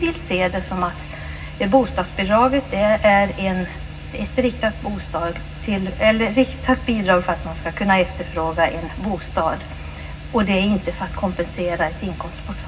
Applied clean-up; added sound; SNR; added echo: none; none; none; reverberation time 0.4 s.